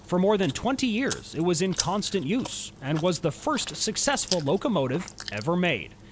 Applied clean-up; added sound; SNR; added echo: none; Chewing, mastication; 13 dB; none.